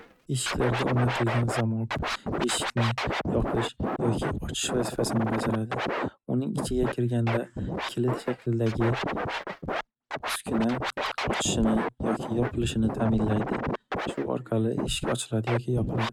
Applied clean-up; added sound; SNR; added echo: neural mask model RNNoise.